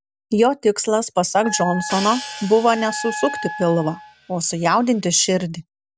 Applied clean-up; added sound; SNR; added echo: none; Wind instrument, woodwind instrument + Hi-hat; 11 dB; none.